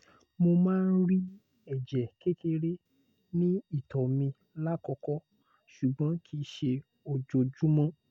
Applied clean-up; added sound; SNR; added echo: none; none; none; none.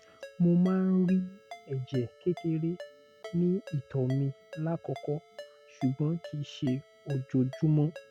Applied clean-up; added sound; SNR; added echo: none; Ringtone; 19 dB; none.